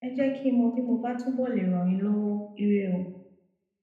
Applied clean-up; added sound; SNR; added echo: none; none; none; reverberation time 0.7 s.